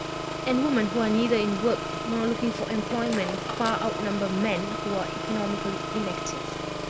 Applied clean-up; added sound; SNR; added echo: none; Engine; 4 dB; none.